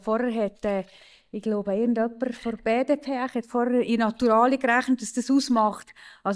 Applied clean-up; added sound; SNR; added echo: neural mask model DeepFilterNet 3.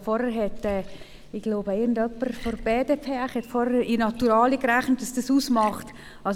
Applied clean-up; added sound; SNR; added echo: none; Liquid; 16 dB; none.